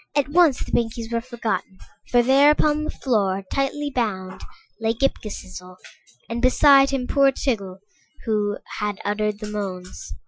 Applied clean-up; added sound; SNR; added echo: classical method Wiener filter.